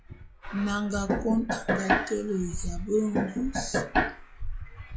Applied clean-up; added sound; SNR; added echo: classical method log-MMSE.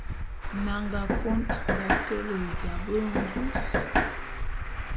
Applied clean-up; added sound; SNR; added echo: none; Traffic noise, roadway noise + Knock; -5 dB; none.